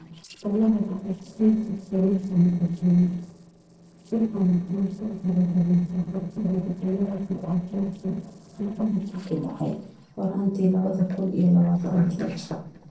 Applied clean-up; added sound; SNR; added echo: neural separator model SepFormer DNS4.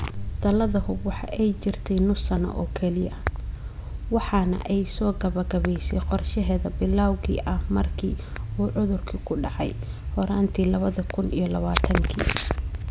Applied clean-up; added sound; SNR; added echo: none; none; none; none.